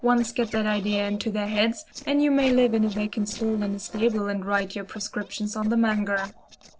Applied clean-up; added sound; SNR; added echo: neural separator model SepFormer DNS4.